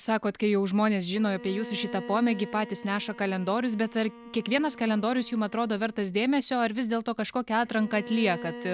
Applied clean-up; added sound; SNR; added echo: none; Bowed string instrument; 16 dB; none.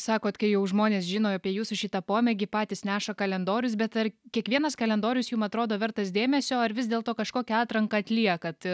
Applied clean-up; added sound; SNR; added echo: none; none; none; none.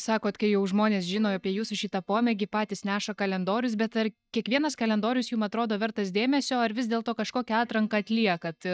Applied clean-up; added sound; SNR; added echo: neural mask model DeepFilterNet 3.